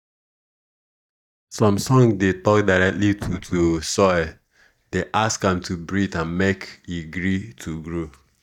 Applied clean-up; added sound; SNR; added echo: neural mask model DeepFilterNet 3.